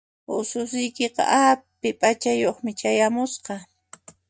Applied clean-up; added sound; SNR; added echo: neural mask model DeepFilterNet 3.